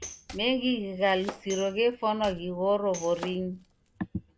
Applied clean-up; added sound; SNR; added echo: none; Domestic sounds, home sounds + Tambourine; 16 dB; none.